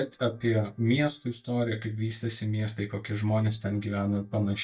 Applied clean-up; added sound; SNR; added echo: neural mask model DeepFilterNet 3.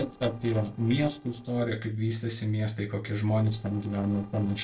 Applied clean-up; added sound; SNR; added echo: neural separator model SepFormer DNS4.